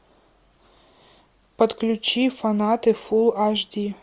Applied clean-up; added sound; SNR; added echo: none; none; none; none.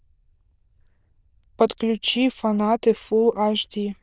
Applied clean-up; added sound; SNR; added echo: neural diffusion model UNIVERSE++.